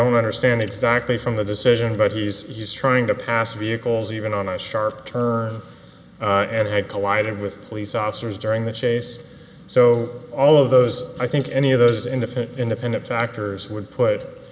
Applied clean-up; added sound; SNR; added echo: none; none; none; none.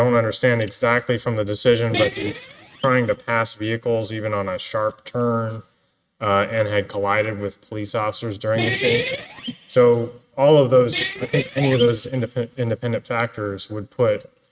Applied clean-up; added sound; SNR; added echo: neural mask model RNNoise.